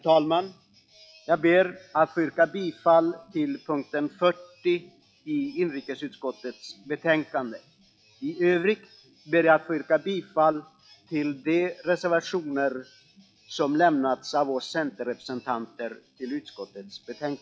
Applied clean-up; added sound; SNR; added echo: classical method log-MMSE.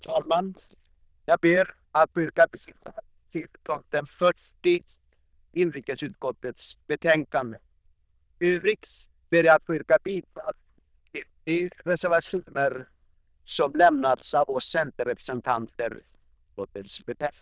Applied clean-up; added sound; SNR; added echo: neural diffusion model UNIVERSE++.